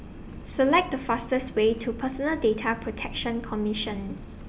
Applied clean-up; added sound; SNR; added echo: none; none; none; none.